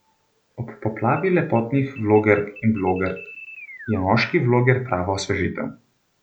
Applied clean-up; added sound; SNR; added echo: none; Alarm; 20 dB; none.